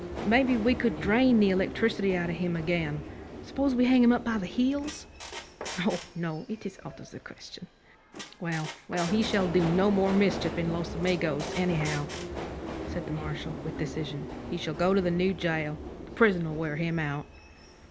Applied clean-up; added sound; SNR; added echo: none; Squeak + Subway, metro, underground; 9 dB; none.